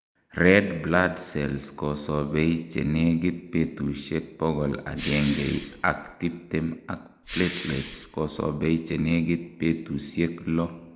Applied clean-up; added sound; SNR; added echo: none; Respiratory sounds; 12 dB; none.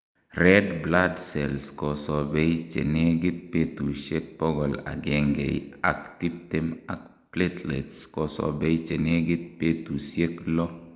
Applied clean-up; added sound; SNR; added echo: none; none; none; none.